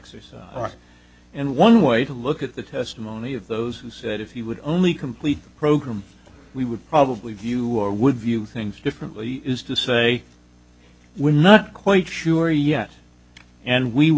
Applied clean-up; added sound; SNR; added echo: none; none; none; none.